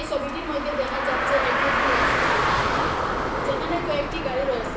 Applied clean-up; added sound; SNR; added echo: none; Car; -5 dB; reverberation time 1.1 s.